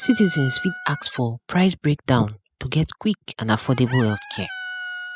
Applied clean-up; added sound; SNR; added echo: classical method spectral subtraction.